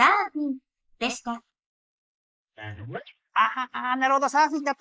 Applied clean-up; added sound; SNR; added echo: neural mask model Resemble Enhance denoiser.